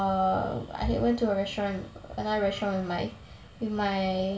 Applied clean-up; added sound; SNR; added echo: none; none; none; reverberation time 0.2 s.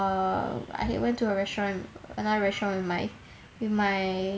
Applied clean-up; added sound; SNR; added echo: none; none; none; none.